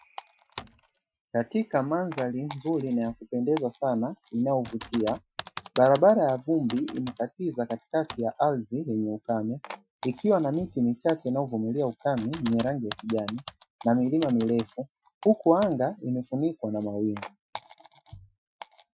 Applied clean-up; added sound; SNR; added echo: classical method Wiener filter.